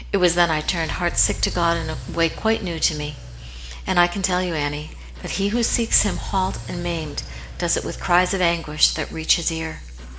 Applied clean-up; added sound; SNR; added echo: none; Engine / Car; 12 dB; reverberation time 2.5 s.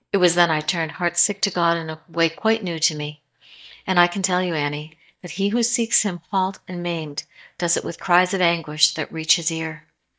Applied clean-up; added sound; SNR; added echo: neural mask model DeepFilterNet 3.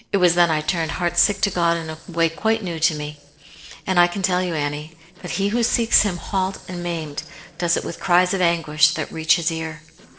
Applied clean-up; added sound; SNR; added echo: neural separator model SepFormer DNS4.